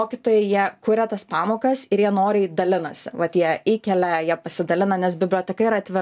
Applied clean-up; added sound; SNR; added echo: none; none; none; none.